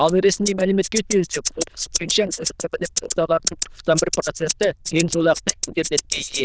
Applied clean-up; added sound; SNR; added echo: neural diffusion model UNIVERSE++.